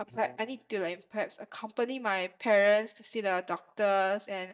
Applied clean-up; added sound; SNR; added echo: neural mask model DeepFilterNet 3.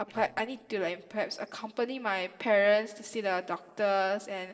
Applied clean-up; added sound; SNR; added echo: neural separator model SepFormer DNS4.